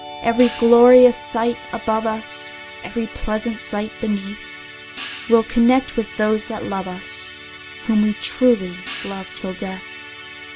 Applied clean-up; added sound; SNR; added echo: none; Musical instrument + Hi-hat; 14 dB; none.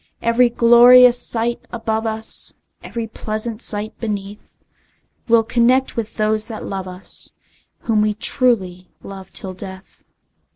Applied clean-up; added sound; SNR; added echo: none; none; none; none.